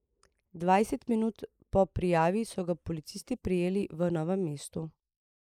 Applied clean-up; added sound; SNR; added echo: neural mask model Resemble Enhance denoiser.